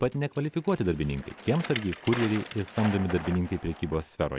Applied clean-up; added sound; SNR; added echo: none; Bicycle; 12 dB; none.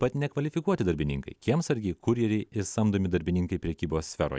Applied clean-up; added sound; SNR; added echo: none; none; none; none.